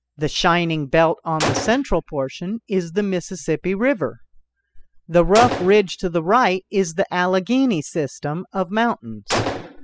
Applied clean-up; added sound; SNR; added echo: classical method spectral subtraction.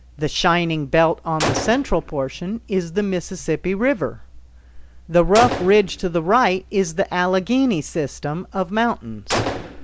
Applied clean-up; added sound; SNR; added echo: none; Gunshot, gunfire; 11 dB; none.